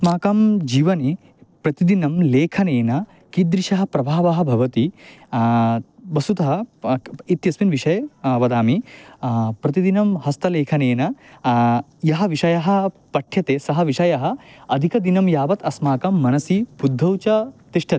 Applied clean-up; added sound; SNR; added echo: neural separator model SepFormer DNS4.